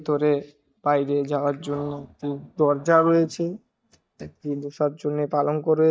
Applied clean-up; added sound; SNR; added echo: neural mask model DeepFilterNet 3.